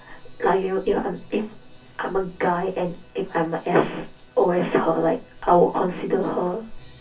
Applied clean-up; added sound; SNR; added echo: none; Crackle; 18 dB; reverberation time 0.3 s.